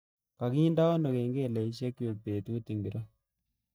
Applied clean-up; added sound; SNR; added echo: neural mask model DeepFilterNet 3.